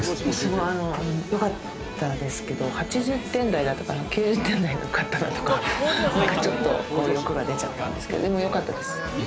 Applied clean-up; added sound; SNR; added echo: none; none; none; none.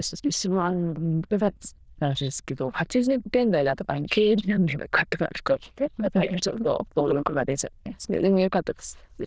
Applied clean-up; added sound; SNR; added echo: neural diffusion model UNIVERSE++.